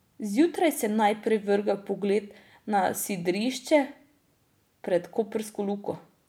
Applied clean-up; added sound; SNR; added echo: none; none; none; none.